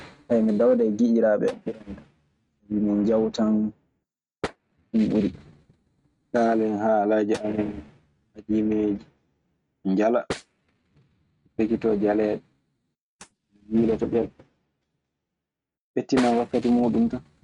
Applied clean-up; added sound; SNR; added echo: neural mask model RNNoise.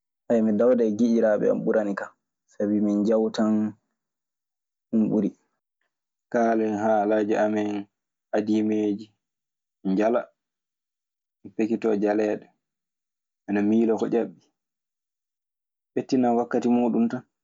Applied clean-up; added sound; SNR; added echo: none; none; none; none.